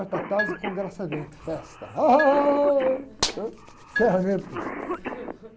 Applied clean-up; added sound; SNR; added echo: none; Cough + Marimba, xylophone; 9 dB; none.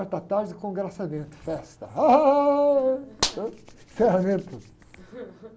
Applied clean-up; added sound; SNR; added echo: none; none; none; none.